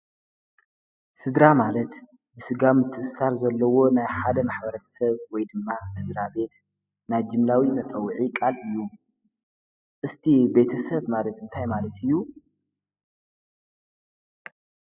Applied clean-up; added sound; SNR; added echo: classical method spectral subtraction.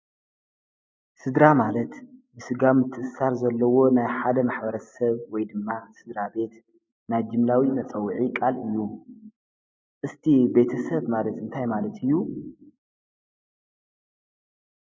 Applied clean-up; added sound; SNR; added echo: neural mask model Resemble Enhance denoiser.